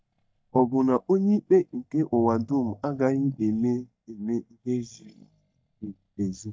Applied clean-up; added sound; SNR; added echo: neural mask model DeepFilterNet 3.